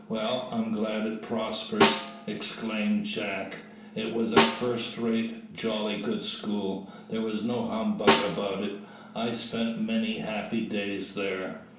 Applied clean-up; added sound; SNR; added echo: none; Snare drum; 0 dB; reverberation time 0.6 s.